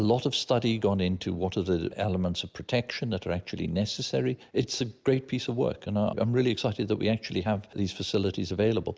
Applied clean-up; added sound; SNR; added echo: none; none; none; none.